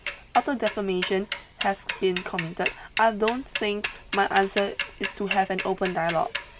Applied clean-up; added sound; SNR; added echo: none; Mechanisms / Bicycle; 1 dB; none.